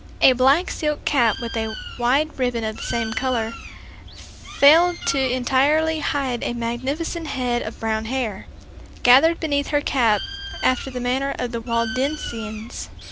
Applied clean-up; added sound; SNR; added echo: none; Bird; 12 dB; none.